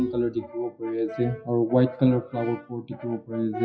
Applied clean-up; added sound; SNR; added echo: classical method WPE with log-MMSE.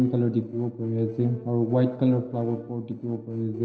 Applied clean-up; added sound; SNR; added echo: neural separator model SepFormer DNS4.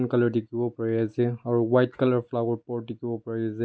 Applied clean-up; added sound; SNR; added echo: none; none; none; none.